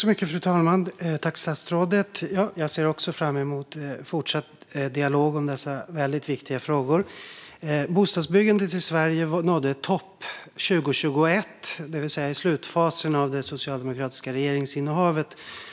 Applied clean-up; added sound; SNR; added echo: none; none; none; none.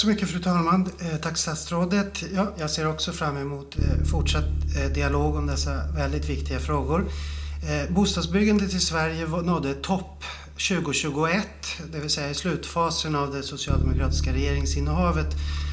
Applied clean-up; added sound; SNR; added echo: none; Bass guitar; 3 dB; reverberation time 0.4 s.